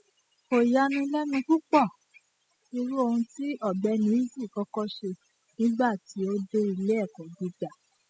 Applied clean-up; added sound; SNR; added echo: classical method spectral subtraction.